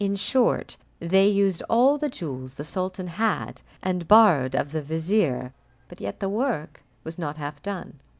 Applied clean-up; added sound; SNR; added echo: none; none; none; none.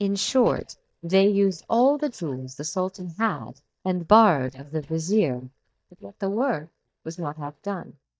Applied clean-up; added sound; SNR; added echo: neural mask model DeepFilterNet 3.